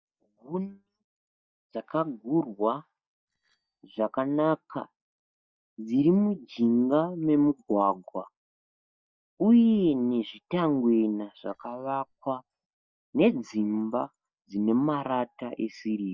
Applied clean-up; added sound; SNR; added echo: neural mask model DeepFilterNet 3.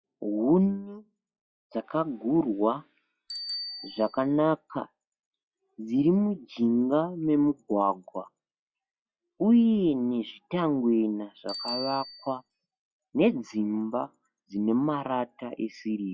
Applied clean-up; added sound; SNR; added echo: classical method log-MMSE.